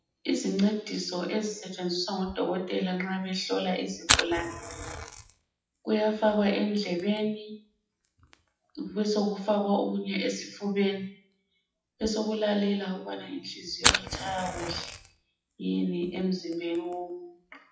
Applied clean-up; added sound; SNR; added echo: classical method WPE with log-MMSE.